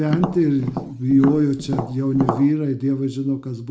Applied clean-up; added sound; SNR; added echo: none; Tap; 7 dB; reverberation time 0.3 s.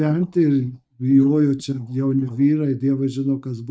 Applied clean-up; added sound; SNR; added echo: neural mask model DeepFilterNet 3.